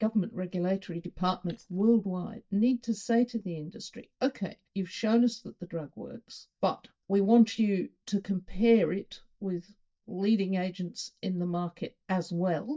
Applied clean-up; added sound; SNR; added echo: neural mask model DeepFilterNet 3.